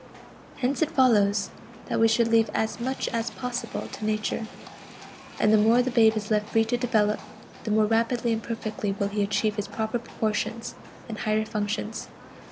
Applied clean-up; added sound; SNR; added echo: none; Livestock, farm animals, working animals; 19 dB; none.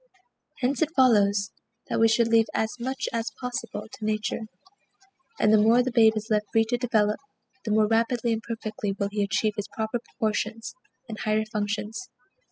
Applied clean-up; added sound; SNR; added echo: classical method spectral subtraction.